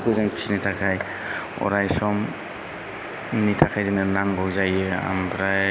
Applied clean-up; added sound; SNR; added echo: none; none; none; none.